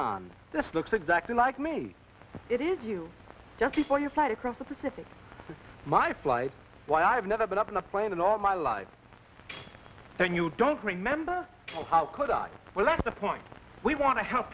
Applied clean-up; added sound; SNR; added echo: none; Tambourine; 5 dB; none.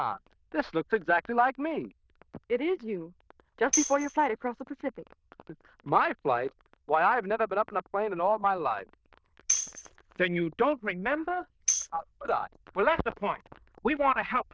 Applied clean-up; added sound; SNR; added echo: neural diffusion model UNIVERSE++.